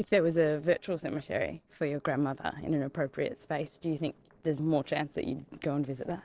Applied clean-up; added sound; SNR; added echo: neural separator model SepFormer DNS4.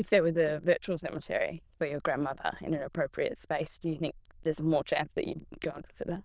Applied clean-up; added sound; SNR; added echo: neural diffusion model UNIVERSE++.